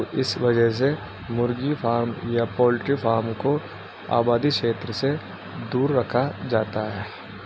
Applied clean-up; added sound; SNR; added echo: none; none; none; none.